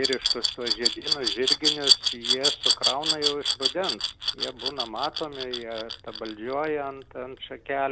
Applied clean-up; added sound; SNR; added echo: none; Glass; -4 dB; none.